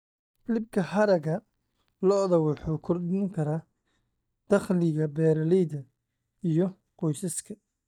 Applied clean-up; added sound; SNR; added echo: neural mask model DeepFilterNet 3.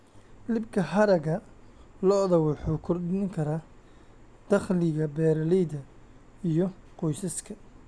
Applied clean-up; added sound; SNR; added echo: none; none; none; none.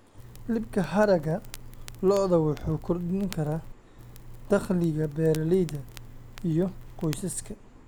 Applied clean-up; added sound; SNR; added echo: none; Crackle; 14 dB; none.